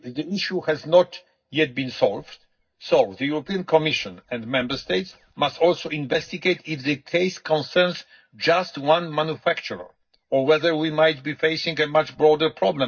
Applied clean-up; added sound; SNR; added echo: neural mask model DeepFilterNet 3.